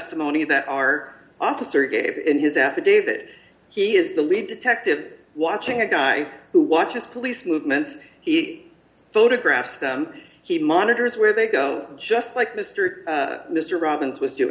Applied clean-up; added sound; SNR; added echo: none; Motor vehicle (road); 19 dB; none.